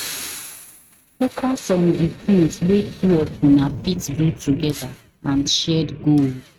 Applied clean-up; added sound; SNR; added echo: neural mask model RNNoise.